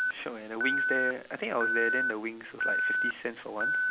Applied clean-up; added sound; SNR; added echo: none; Alarm; -4 dB; none.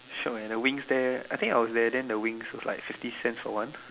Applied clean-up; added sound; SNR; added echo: none; none; none; none.